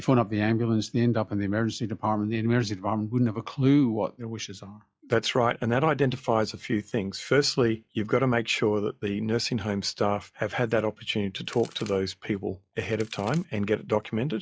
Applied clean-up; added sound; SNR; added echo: classical method log-MMSE.